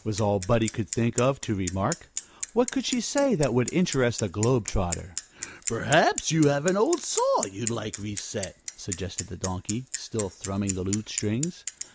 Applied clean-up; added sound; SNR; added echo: none; Bicycle; 11 dB; none.